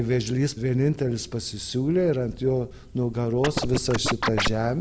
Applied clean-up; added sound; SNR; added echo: none; Scratching (performance technique); 2 dB; none.